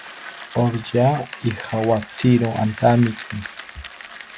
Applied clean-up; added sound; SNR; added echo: none; Bicycle; 15 dB; none.